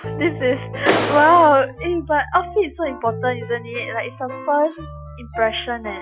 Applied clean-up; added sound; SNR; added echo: classical method Wiener filter.